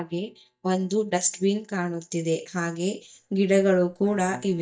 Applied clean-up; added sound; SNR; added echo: neural mask model DeepFilterNet 3.